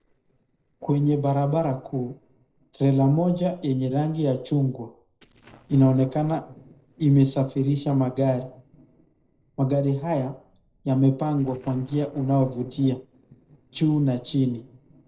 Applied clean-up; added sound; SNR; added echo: neural separator model SepFormer DNS4.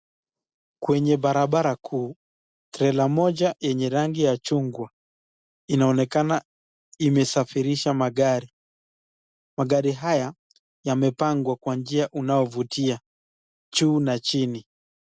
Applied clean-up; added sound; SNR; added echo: none; none; none; none.